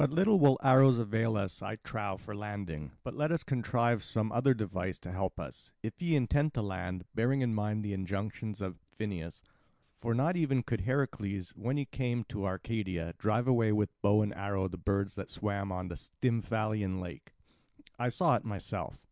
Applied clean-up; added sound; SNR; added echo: none; none; none; none.